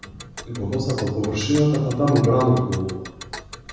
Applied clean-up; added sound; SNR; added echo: none; Tick; 16 dB; reverberation time 1.1 s.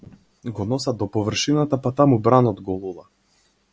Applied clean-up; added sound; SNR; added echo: none; none; none; none.